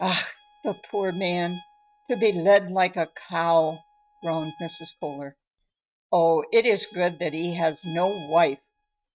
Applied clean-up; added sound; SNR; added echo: neural mask model RNNoise.